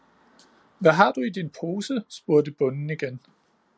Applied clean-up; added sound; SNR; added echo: none; none; none; none.